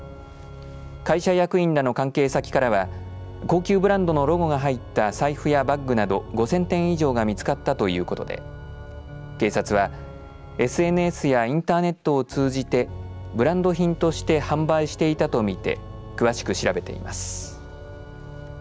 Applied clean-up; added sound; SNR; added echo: none; Organ; 13 dB; none.